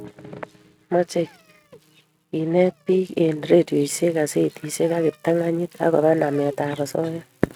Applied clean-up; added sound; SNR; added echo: neural mask model RNNoise.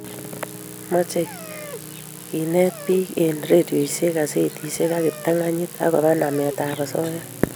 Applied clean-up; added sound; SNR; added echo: none; Dog + Piano; 17 dB; none.